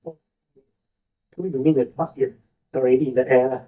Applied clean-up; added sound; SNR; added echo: neural mask model DeepFilterNet 3.